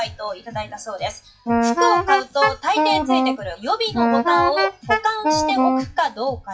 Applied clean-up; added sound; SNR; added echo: classical method WPE with log-MMSE.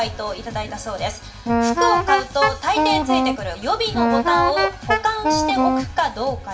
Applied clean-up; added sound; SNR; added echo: none; Wind instrument, woodwind instrument; -3 dB; reverberation time 0.4 s.